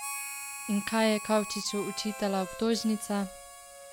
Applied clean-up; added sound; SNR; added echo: none; Harmonica; 10 dB; none.